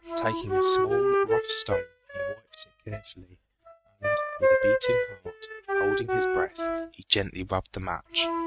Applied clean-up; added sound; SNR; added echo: neural mask model RNNoise.